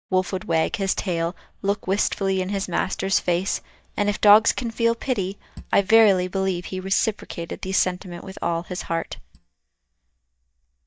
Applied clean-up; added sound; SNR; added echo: neural mask model DeepFilterNet 3.